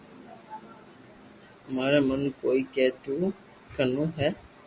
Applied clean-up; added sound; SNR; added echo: none; none; none; none.